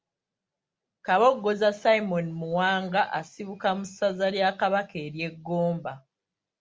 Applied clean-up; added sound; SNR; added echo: none; none; none; none.